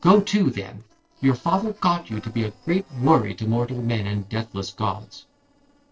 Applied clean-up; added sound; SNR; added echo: neural separator model SepFormer DNS4.